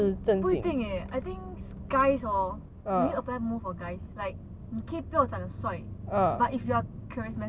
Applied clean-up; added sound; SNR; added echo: none; none; none; none.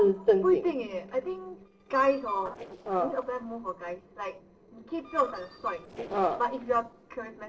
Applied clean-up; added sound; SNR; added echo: neural separator model SepFormer DNS4.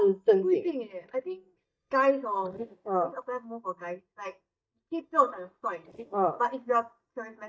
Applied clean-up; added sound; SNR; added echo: neural mask model DeepFilterNet 3.